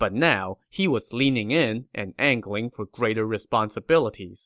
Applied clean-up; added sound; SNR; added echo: none; none; none; none.